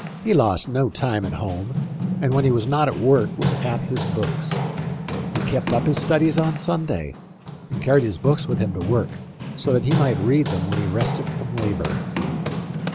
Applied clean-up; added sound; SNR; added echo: none; Run; 4 dB; none.